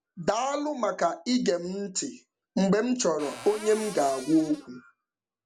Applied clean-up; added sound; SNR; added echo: none; Cupboard open or close; 14 dB; none.